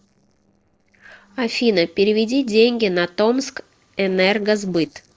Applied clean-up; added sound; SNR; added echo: neural separator model SepFormer DNS4.